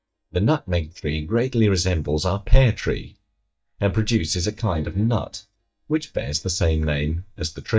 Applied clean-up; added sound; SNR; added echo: neural mask model DeepFilterNet 3.